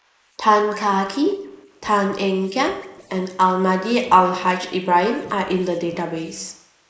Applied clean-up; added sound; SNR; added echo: neural mask model Resemble Enhance denoiser.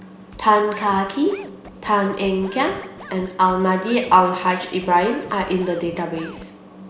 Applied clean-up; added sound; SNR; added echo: none; Scratching (performance technique); 19 dB; none.